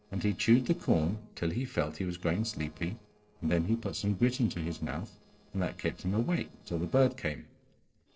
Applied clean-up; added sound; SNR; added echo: neural separator model SepFormer DNS4.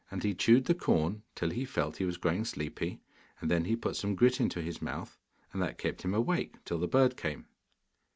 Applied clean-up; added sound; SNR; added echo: none; none; none; none.